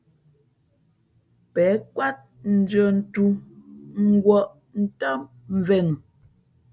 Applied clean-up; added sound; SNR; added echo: none; none; none; none.